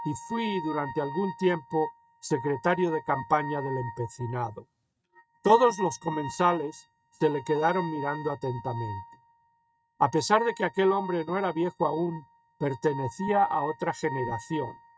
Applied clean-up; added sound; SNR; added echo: neural mask model RNNoise.